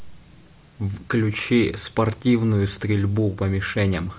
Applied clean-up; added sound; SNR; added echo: none; none; none; none.